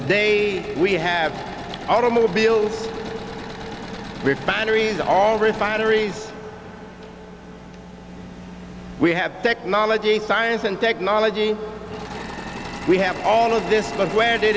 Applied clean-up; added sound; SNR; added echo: none; Engine / Mechanisms; 14 dB; none.